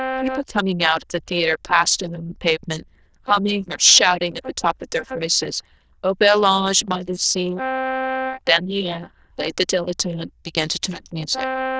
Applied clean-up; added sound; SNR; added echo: neural diffusion model UNIVERSE++.